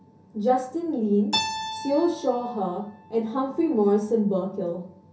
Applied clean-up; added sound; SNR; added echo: none; Keyboard (musical); 12 dB; reverberation time 0.3 s.